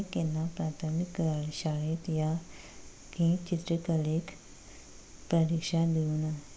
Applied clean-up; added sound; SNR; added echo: none; none; none; none.